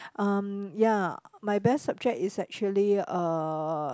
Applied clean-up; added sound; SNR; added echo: none; none; none; none.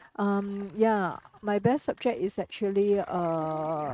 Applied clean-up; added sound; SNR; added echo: neural mask model RNNoise.